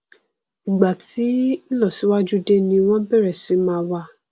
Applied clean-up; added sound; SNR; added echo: none; none; none; none.